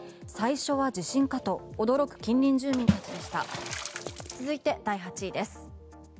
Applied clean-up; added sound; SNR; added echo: none; Water / Splash, splatter; 3 dB; none.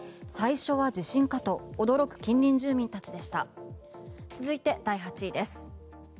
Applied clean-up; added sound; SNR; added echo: none; none; none; none.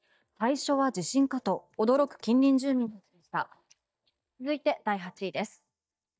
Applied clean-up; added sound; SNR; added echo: neural mask model DeepFilterNet 3.